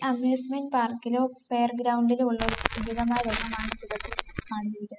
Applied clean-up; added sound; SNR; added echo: classical method spectral subtraction.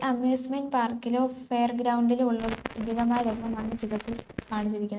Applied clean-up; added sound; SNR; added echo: neural mask model RNNoise.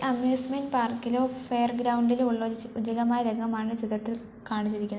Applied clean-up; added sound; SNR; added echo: none; none; none; none.